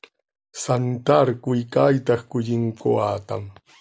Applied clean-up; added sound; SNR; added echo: none; none; none; none.